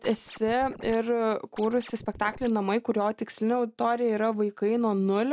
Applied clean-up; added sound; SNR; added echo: none; Scratching (performance technique); 18 dB; none.